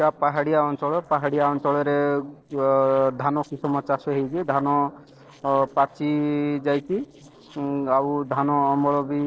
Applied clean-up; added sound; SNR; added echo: neural separator model SepFormer DNS4.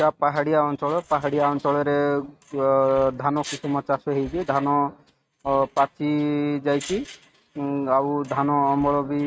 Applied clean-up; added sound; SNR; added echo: neural mask model RNNoise.